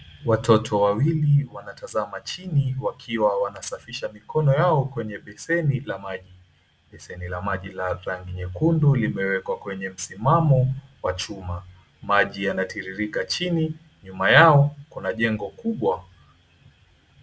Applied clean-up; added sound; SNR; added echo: none; none; none; none.